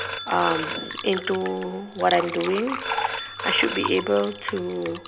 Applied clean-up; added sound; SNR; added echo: none; Telephone + Fill (with liquid); 6 dB; none.